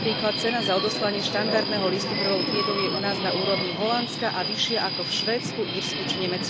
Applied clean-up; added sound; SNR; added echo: none; Subway, metro, underground; 0 dB; none.